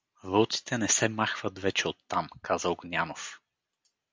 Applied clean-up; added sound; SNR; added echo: none; none; none; none.